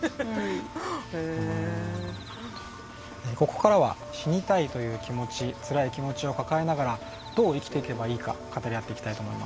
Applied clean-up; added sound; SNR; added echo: none; Engine; 15 dB; none.